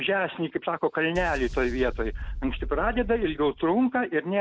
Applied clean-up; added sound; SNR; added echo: none; Boom; 8 dB; none.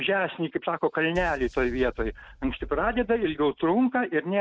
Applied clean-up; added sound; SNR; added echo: neural mask model RNNoise.